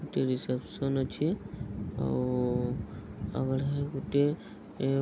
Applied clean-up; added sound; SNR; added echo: none; none; none; none.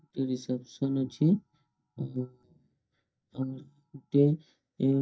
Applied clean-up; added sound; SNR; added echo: neural mask model DeepFilterNet 3.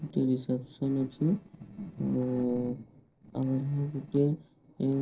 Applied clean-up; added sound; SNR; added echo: neural separator model SepFormer DNS4.